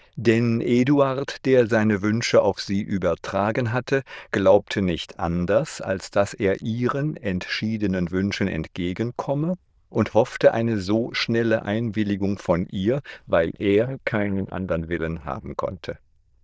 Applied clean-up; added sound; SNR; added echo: neural diffusion model UNIVERSE++.